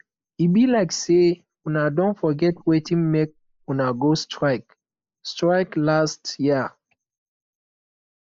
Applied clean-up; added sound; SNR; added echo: neural mask model Resemble Enhance denoiser.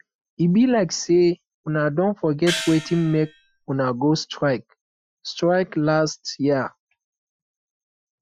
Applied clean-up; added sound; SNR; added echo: classical method Wiener filter.